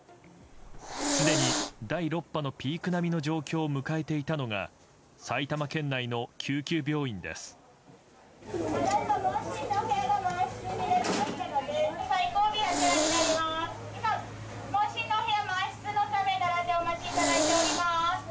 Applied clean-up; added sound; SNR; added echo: none; Hiss; 1 dB; none.